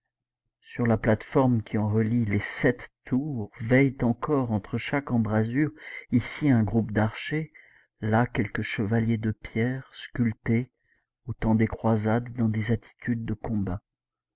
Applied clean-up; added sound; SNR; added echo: none; none; none; none.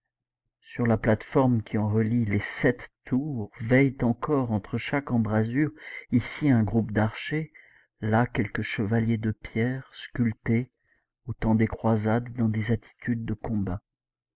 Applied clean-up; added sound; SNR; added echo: neural mask model Resemble Enhance denoiser.